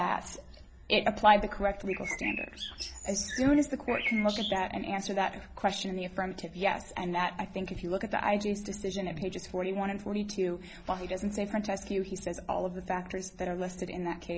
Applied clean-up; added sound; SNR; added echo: none; Bird; 6 dB; none.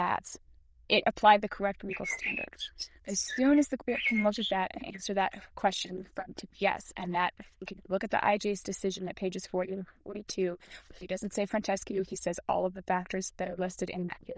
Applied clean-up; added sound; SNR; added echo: neural diffusion model UNIVERSE++.